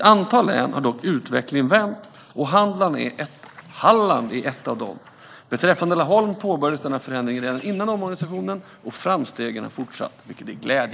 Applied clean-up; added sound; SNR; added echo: neural mask model Resemble Enhance denoiser.